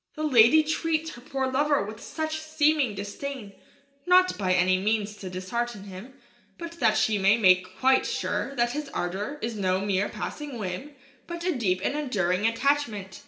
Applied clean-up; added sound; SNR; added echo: none; none; none; reverberation time 1.9 s.